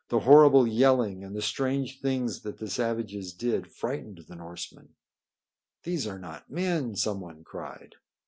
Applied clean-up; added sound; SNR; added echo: none; none; none; none.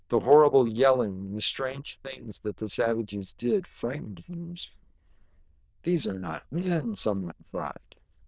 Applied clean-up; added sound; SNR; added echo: neural diffusion model UNIVERSE++.